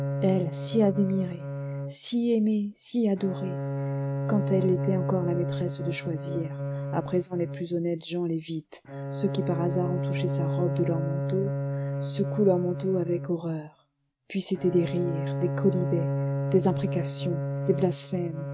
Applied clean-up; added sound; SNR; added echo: neural mask model RNNoise.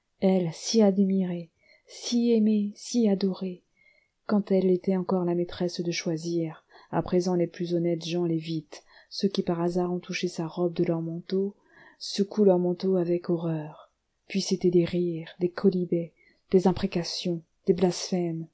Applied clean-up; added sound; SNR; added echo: none; none; none; none.